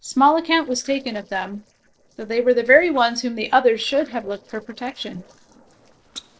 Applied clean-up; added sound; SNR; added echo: neural separator model SepFormer DNS4.